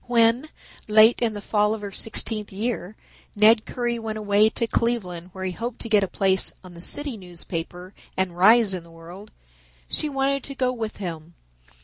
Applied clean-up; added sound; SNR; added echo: none; none; none; none.